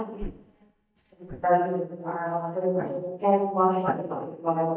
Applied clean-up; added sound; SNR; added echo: neural mask model DeepFilterNet 3.